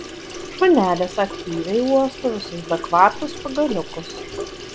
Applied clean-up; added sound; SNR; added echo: none; Sink (filling or washing) / Water tap, faucet; 12 dB; none.